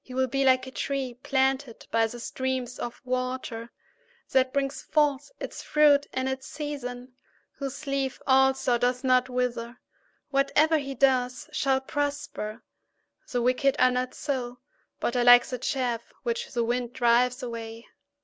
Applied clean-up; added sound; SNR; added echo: none; none; none; none.